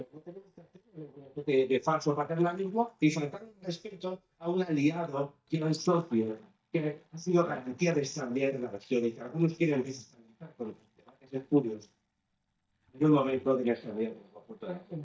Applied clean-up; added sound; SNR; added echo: neural mask model DeepFilterNet 3.